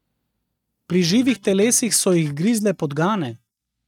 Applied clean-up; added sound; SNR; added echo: neural mask model DeepFilterNet 3.